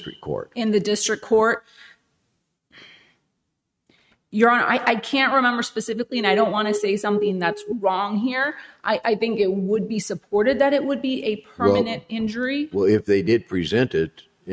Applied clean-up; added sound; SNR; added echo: neural mask model RNNoise.